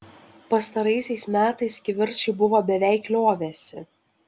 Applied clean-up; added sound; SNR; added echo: none; none; none; none.